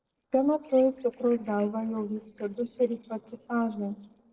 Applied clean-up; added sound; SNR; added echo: neural separator model SepFormer DNS4.